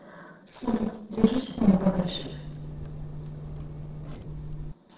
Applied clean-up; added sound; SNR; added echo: neural separator model SepFormer DNS4.